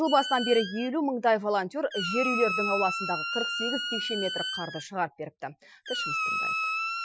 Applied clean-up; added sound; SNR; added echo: classical method Wiener filter.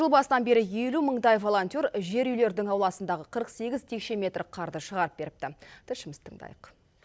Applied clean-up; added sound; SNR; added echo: none; none; none; none.